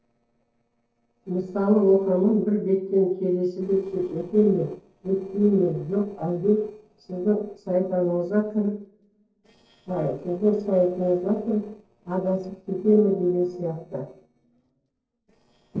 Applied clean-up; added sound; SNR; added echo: neural separator model SepFormer DNS4.